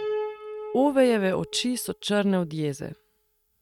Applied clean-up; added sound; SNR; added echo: neural mask model RNNoise.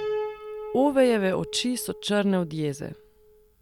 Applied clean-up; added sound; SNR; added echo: none; Piano; 11 dB; none.